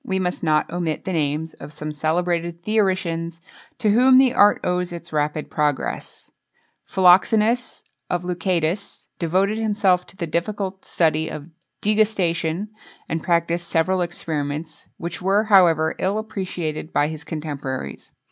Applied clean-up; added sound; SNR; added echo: none; none; none; none.